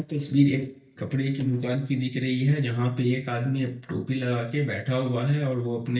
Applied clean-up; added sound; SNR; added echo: neural mask model DeepFilterNet 3.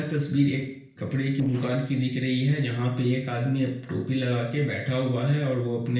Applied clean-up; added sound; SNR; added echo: neural separator model SepFormer DNS4.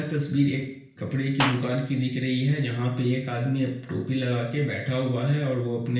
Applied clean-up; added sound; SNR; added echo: none; Clapping; 12 dB; reverberation time 0.5 s.